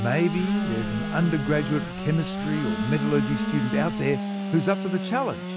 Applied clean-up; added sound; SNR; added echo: none; Telephone + Sawing / Engine; 2 dB; none.